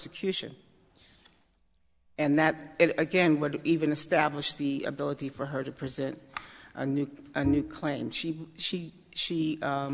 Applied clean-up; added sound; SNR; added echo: none; Bowed string instrument; 7 dB; none.